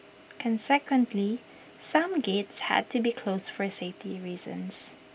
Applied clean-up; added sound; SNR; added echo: none; none; none; none.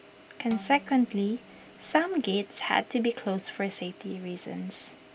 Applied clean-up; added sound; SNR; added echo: none; Bowed string instrument; 19 dB; none.